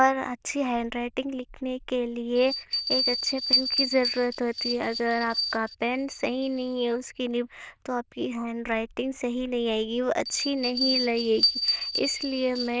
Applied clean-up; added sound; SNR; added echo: neural diffusion model UNIVERSE++.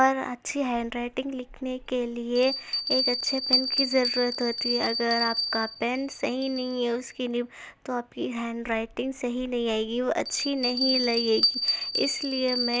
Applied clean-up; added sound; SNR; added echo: none; Bell; 4 dB; none.